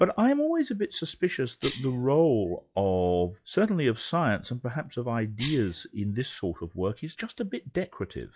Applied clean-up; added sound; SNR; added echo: classical method log-MMSE.